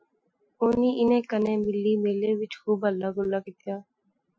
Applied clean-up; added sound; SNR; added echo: classical method Wiener filter.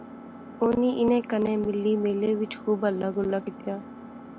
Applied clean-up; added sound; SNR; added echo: none; Engine; 16 dB; none.